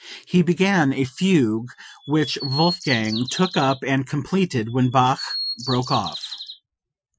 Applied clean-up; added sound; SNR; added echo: classical method Wiener filter.